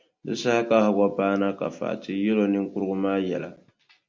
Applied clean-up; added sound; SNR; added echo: none; none; none; none.